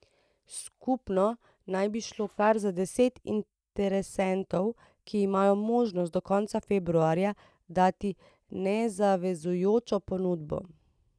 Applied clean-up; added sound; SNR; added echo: neural mask model DeepFilterNet 3.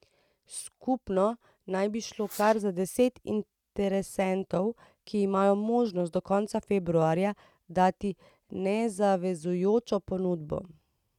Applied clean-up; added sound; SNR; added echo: neural mask model RNNoise.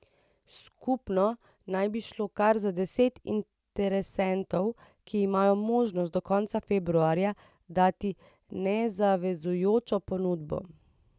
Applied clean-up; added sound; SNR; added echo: none; none; none; none.